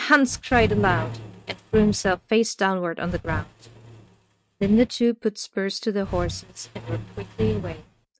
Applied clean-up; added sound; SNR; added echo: neural mask model RNNoise.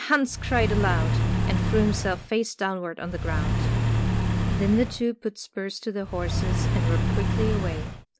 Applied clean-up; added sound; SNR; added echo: none; Accelerating, revving, vroom / Car; -4 dB; none.